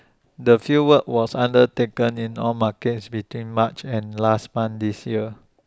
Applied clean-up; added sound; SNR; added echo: none; none; none; none.